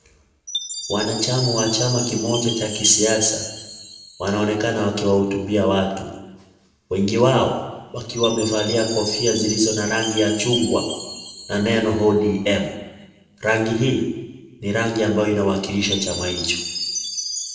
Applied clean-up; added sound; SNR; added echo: none; Chime; 10 dB; reverberation time 1.0 s.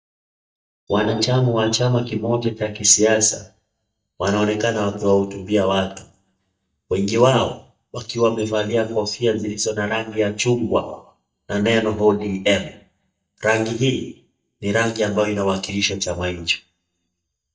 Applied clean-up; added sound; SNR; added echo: neural mask model DeepFilterNet 3.